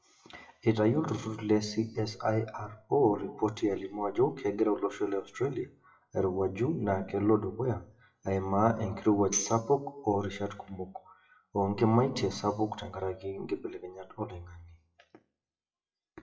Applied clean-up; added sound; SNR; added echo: classical method WPE with log-MMSE.